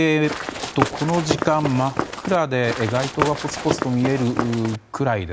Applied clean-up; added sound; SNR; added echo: none; Run; 5 dB; none.